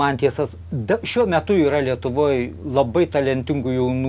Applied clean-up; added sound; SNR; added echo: none; Idling / Engine starting / Accelerating, revving, vroom / Car; 17 dB; none.